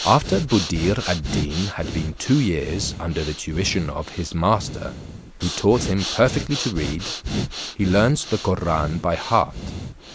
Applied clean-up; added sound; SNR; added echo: none; Breathing; 8 dB; none.